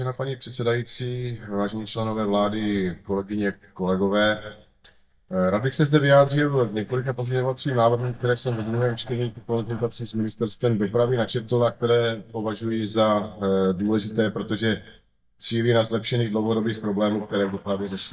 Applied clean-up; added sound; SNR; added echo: neural mask model DeepFilterNet 3.